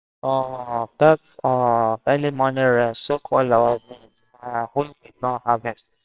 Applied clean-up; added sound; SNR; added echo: neural separator model SepFormer WHAMR!.